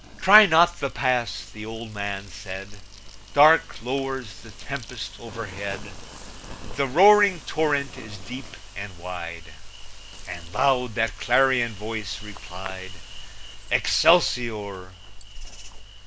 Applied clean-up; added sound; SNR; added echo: none; Insect; 15 dB; none.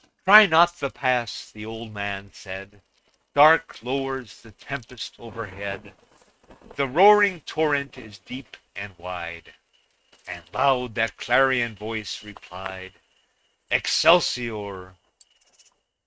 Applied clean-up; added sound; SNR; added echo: neural mask model RNNoise.